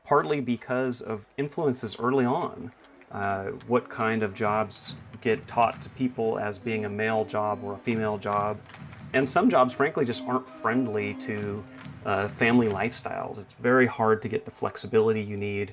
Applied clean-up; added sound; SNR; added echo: none; Organ; 19 dB; none.